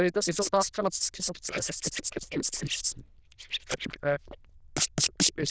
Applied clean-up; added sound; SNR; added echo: neural diffusion model UNIVERSE++.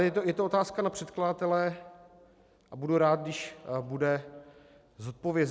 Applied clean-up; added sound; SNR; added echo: none; none; none; none.